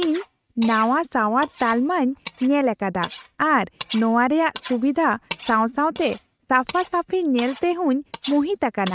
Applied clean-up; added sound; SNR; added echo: neural mask model RNNoise.